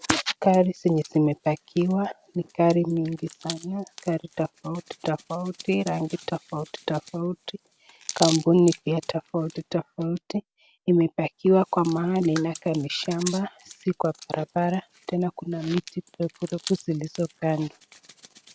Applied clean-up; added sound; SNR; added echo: none; Hands; 17 dB; none.